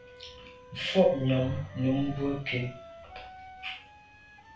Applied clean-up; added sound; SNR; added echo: none; Wind instrument, woodwind instrument; 18 dB; reverberation time 0.3 s.